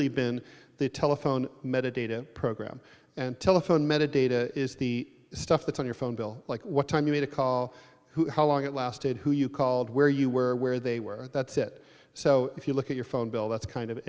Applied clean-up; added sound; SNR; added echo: none; none; none; none.